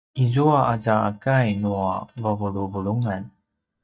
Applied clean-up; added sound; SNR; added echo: neural mask model DeepFilterNet 3.